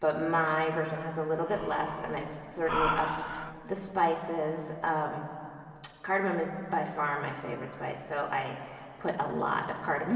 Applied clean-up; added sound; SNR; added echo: none; Breathing; 6 dB; reverberation time 2.7 s.